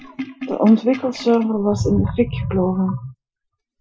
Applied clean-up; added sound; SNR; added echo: classical method Wiener filter.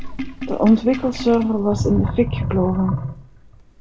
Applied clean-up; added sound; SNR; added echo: none; Sink (filling or washing); 6 dB; none.